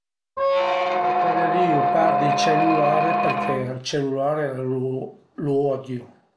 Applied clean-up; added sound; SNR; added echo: none; Squeak; -5 dB; none.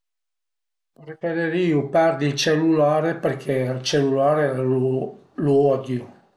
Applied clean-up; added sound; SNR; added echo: none; none; none; none.